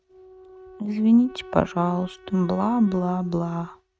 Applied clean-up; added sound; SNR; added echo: neural mask model RNNoise.